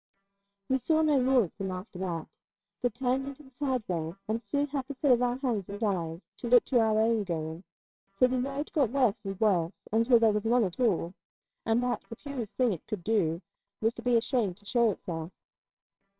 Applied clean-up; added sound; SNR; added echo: neural separator model SepFormer WHAMR!.